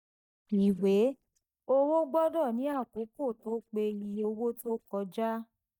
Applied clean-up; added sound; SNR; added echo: neural mask model DeepFilterNet 3.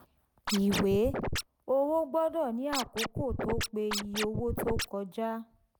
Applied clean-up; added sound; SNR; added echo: none; Scratching (performance technique); 2 dB; none.